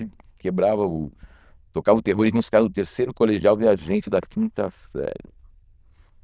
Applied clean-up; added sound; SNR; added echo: neural diffusion model UNIVERSE++.